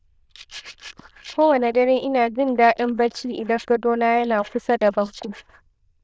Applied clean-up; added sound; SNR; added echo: neural diffusion model UNIVERSE++.